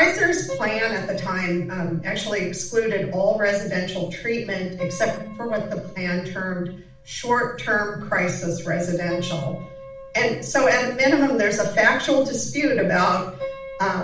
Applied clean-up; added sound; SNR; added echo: none; Piano; 17 dB; reverberation time 0.5 s.